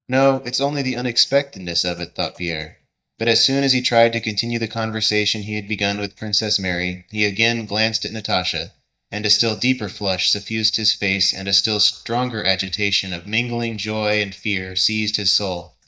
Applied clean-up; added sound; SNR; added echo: neural mask model DeepFilterNet 3.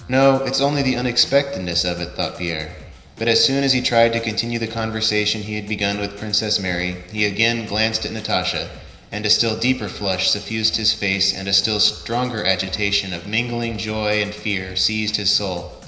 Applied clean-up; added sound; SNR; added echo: none; Drum kit; 20 dB; reverberation time 0.9 s.